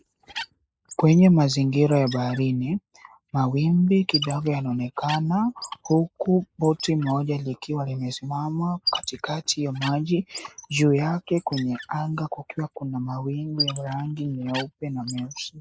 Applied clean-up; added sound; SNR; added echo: neural mask model Resemble Enhance denoiser.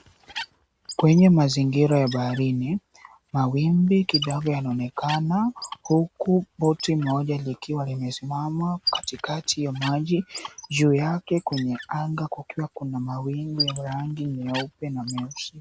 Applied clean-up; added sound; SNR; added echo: none; Squeak; 14 dB; none.